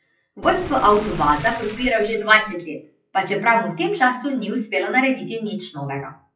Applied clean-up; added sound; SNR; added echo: classical method WPE with log-MMSE.